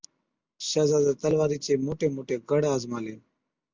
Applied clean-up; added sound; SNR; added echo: none; none; none; none.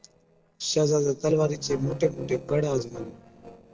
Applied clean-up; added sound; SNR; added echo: neural separator model SepFormer DNS4.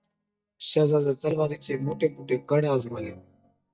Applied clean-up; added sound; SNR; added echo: neural mask model DeepFilterNet 3.